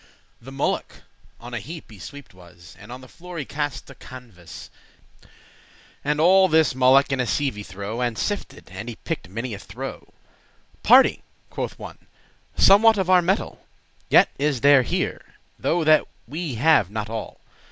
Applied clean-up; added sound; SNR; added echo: none; none; none; none.